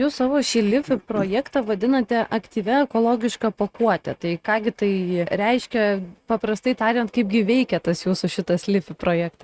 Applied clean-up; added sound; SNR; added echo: neural mask model RNNoise.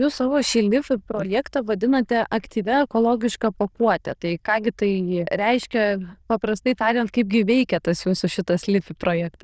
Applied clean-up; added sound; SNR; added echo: neural diffusion model UNIVERSE++.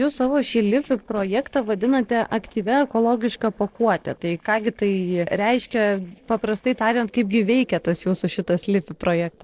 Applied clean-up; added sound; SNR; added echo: neural separator model SepFormer DNS4.